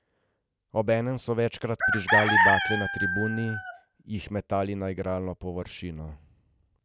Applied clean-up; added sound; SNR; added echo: none; Chicken, rooster; -5 dB; none.